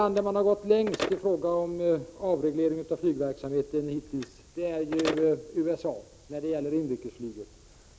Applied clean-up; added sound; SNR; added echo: none; Telephone; 14 dB; none.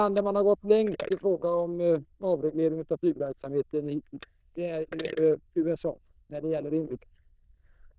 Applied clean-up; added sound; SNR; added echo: neural diffusion model UNIVERSE++.